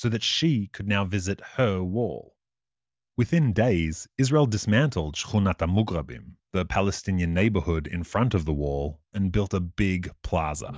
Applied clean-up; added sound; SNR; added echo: none; none; none; none.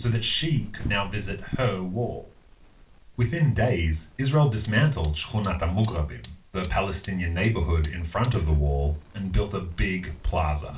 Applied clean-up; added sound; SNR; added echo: none; Fire; 15 dB; reverberation time 0.3 s.